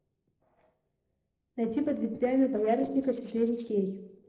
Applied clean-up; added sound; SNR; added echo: neural separator model SepFormer DNS4.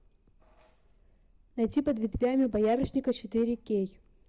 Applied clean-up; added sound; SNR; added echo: none; none; none; none.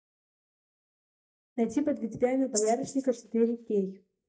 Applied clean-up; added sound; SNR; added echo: neural mask model DeepFilterNet 3.